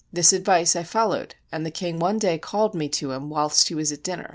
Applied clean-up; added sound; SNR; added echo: none; none; none; none.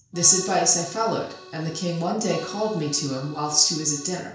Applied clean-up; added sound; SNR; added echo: none; Accordion; 18 dB; reverberation time 0.5 s.